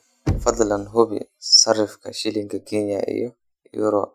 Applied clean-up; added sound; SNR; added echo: classical method Wiener filter.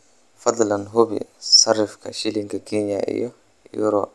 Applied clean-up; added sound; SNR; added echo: none; none; none; none.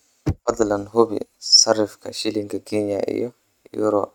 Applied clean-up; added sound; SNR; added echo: neural mask model RNNoise.